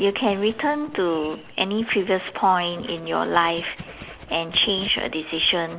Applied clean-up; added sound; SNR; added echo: none; Writing; 20 dB; none.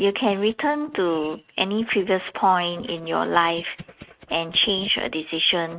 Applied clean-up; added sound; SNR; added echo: neural mask model RNNoise.